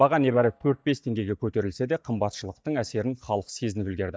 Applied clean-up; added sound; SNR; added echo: neural mask model DeepFilterNet 3.